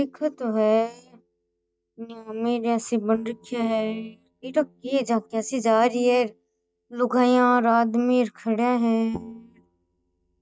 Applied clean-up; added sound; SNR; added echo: neural mask model DeepFilterNet 3.